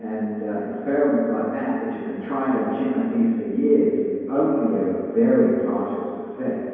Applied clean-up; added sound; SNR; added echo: none; none; none; reverberation time 2.2 s.